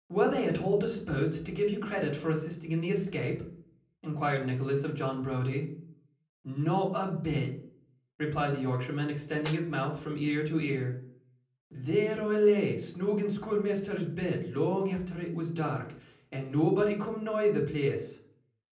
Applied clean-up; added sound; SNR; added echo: none; Snare drum; 17 dB; reverberation time 0.6 s.